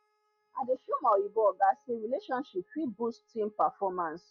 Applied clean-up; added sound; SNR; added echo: classical method log-MMSE.